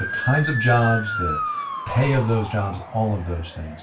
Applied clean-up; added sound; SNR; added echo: none; Motor vehicle (road) / Siren; 6 dB; reverberation time 0.3 s.